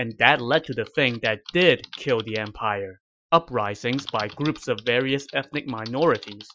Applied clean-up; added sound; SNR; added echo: classical method Wiener filter.